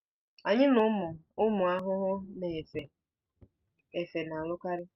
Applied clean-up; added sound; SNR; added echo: neural mask model RNNoise.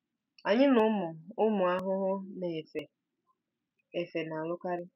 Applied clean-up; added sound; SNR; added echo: none; none; none; none.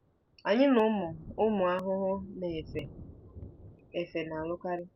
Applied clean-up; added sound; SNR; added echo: none; Thunder; 18 dB; none.